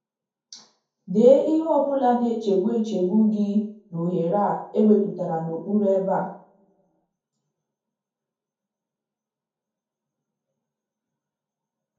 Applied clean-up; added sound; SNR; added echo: none; none; none; reverberation time 0.6 s.